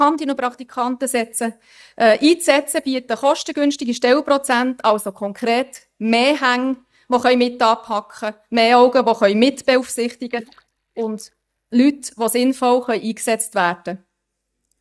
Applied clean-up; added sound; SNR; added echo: neural mask model DeepFilterNet 3.